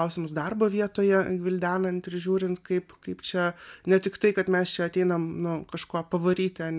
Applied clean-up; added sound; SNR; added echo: none; none; none; none.